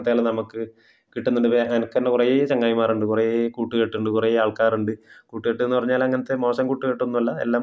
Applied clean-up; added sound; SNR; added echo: none; none; none; none.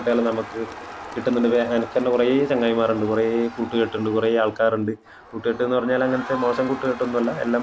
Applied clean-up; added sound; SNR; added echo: none; Crowd; 14 dB; none.